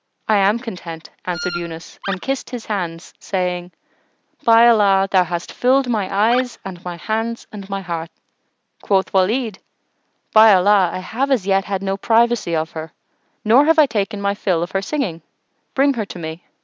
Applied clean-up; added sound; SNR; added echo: none; Animal + Wind instrument, woodwind instrument; 12 dB; none.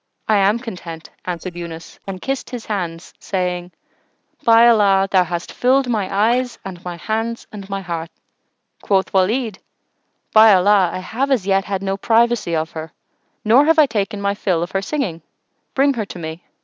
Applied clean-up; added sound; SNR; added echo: neural separator model SepFormer DNS4.